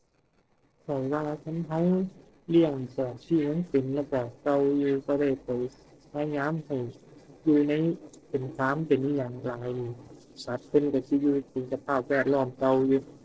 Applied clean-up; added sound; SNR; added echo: neural separator model SepFormer DNS4.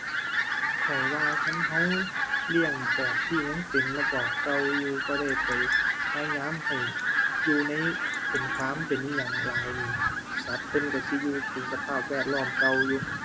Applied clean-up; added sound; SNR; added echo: none; Fowl; -4 dB; none.